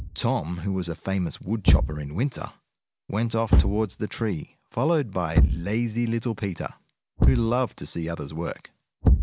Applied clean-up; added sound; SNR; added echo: none; Thump, thud; -1 dB; none.